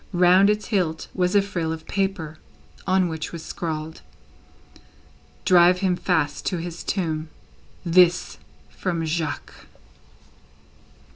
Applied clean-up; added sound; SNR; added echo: none; none; none; none.